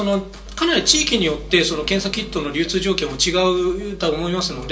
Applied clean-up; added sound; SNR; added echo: none; none; none; reverberation time 0.2 s.